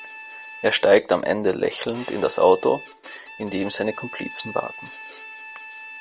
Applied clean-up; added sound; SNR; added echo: none; Bowed string instrument; 16 dB; none.